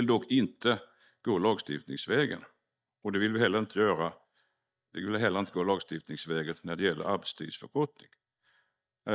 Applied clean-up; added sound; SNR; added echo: neural mask model DeepFilterNet 3.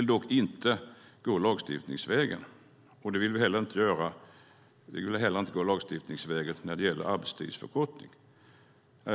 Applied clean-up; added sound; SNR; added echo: none; none; none; none.